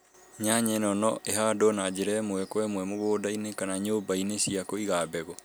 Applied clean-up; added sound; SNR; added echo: none; none; none; none.